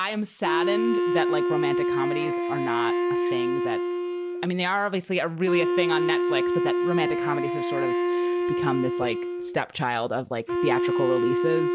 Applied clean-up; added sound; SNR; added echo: none; Wind instrument, woodwind instrument; -3 dB; none.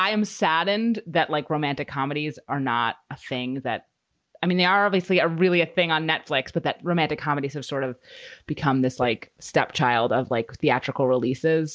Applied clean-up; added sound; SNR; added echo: none; none; none; none.